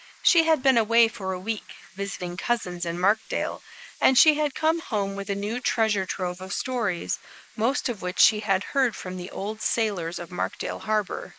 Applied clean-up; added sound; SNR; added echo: neural mask model Resemble Enhance denoiser.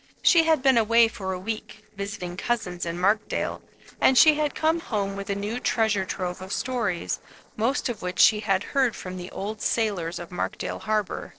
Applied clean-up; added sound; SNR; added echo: neural separator model SepFormer DNS4.